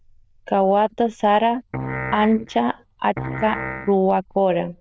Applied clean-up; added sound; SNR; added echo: neural diffusion model UNIVERSE++.